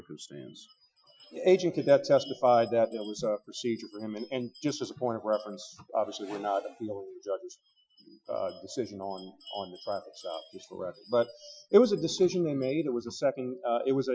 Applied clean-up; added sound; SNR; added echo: classical method Wiener filter.